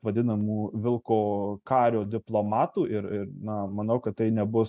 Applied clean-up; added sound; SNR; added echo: none; none; none; none.